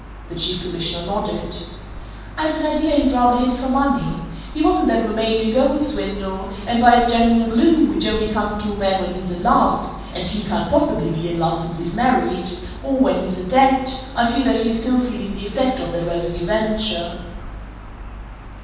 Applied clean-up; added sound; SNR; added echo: none; Gull, seagull / Ocean; 17 dB; reverberation time 1.2 s.